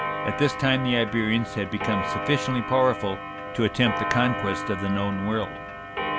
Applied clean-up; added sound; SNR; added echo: none; Clock; 5 dB; none.